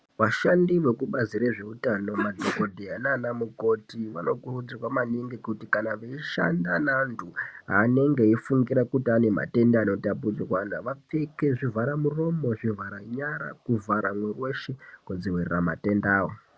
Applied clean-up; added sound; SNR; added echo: none; none; none; none.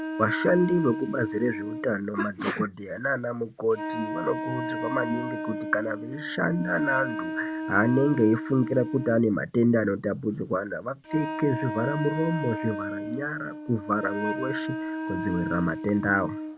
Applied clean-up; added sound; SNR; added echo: none; Wind instrument, woodwind instrument; 7 dB; none.